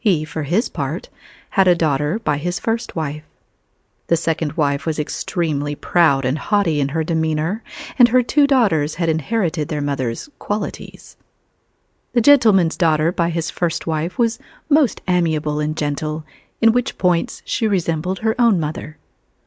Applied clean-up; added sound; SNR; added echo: none; none; none; none.